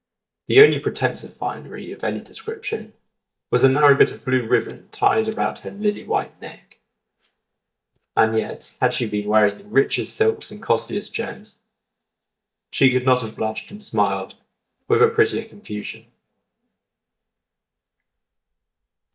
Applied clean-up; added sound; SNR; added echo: neural mask model DeepFilterNet 3.